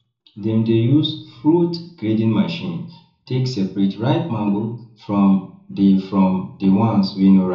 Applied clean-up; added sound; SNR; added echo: none; none; none; reverberation time 0.6 s.